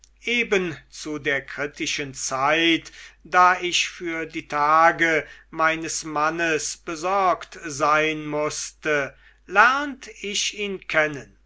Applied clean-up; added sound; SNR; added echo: none; none; none; none.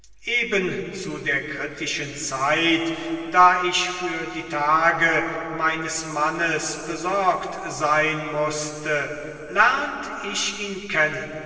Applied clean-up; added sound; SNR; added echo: none; none; none; reverberation time 2.6 s.